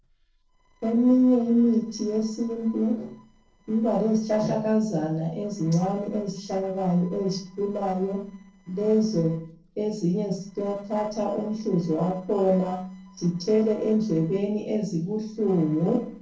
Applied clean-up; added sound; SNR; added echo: neural separator model SepFormer DNS4.